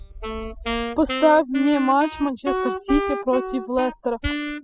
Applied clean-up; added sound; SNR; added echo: classical method spectral subtraction.